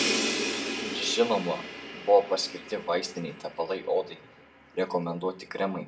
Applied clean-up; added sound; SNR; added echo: none; Crash cymbal; 6 dB; reverberation time 0.5 s.